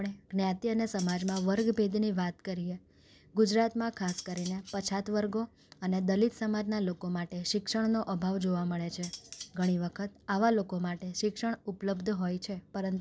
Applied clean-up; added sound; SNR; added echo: none; Cutlery, silverware; 17 dB; none.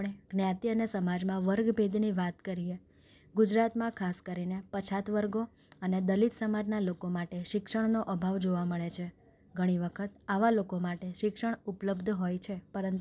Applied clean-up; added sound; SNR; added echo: none; none; none; none.